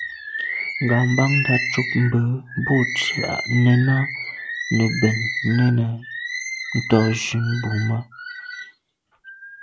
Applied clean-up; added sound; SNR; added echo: none; Bird; 6 dB; none.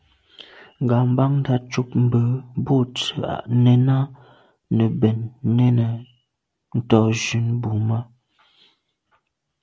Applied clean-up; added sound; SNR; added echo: none; none; none; none.